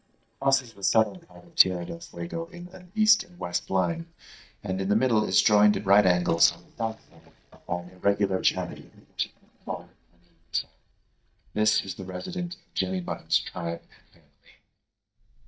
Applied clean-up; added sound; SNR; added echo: neural mask model DeepFilterNet 3.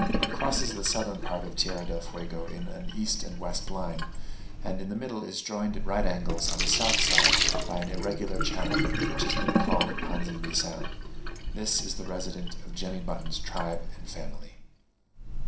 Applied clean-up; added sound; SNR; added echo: none; Sink (filling or washing); -4 dB; reverberation time 0.5 s.